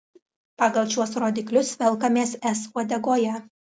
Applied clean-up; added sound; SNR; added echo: none; none; none; none.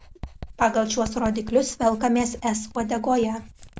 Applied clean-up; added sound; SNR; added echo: none; Writing; 16 dB; none.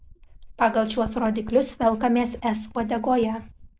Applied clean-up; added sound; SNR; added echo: neural mask model Resemble Enhance denoiser.